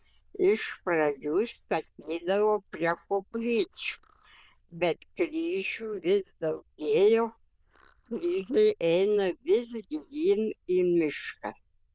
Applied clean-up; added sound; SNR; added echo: neural diffusion model UNIVERSE++.